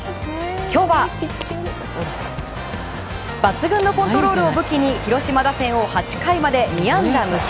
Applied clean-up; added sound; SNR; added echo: none; none; none; none.